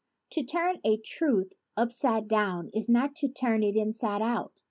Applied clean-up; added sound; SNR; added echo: none; none; none; none.